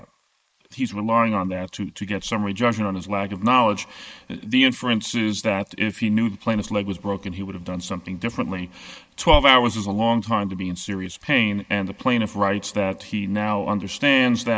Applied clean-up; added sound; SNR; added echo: neural mask model Resemble Enhance denoiser.